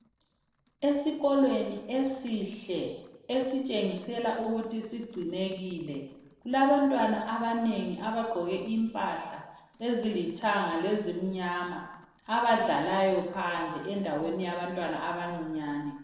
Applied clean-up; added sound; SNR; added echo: neural separator model SepFormer DNS4.